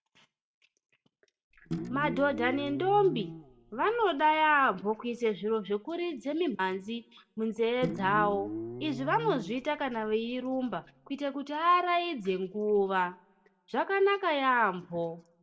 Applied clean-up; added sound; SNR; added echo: none; Guitar; 11 dB; reverberation time 0.3 s.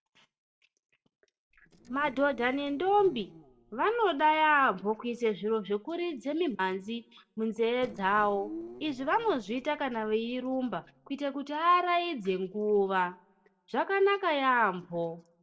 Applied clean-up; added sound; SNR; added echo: neural separator model SepFormer DNS4.